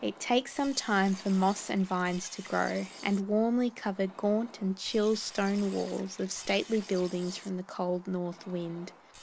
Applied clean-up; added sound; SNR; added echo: none; Liquid; 19 dB; none.